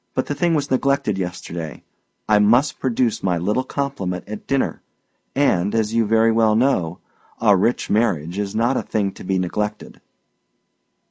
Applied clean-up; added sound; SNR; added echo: none; none; none; none.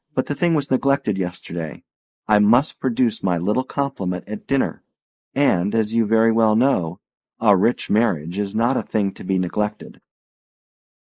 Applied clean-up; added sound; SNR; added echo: neural mask model Resemble Enhance denoiser.